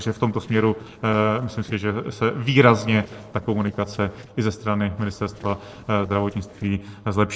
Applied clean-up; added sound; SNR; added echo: neural separator model SepFormer DNS4.